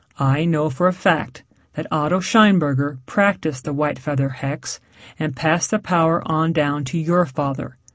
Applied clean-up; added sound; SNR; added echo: none; none; none; none.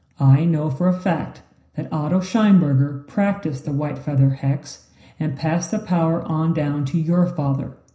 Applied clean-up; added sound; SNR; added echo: none; none; none; reverberation time 0.5 s.